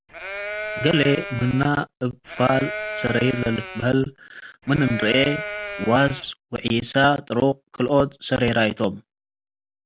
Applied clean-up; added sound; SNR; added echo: none; Livestock, farm animals, working animals; 9 dB; none.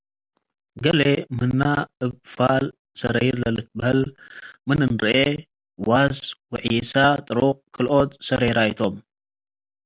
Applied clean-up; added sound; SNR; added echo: none; none; none; none.